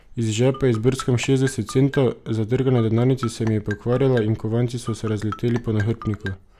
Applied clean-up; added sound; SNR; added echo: none; Marimba, xylophone; 17 dB; none.